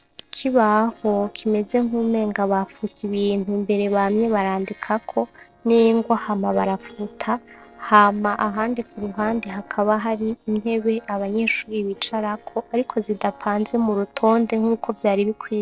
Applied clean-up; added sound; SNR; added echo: neural separator model SepFormer DNS4.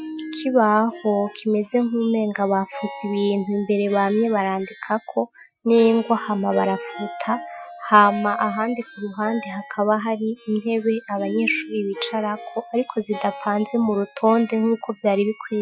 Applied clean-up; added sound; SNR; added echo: classical method Wiener filter.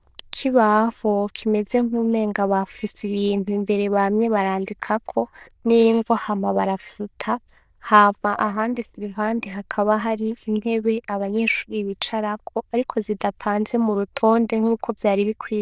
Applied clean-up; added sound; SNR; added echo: neural diffusion model UNIVERSE++.